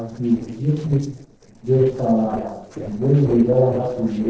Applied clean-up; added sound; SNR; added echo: neural separator model SepFormer DNS4.